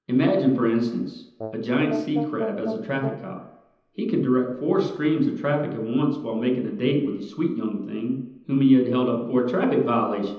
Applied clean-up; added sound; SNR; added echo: none; Brass instrument; 11 dB; reverberation time 0.9 s.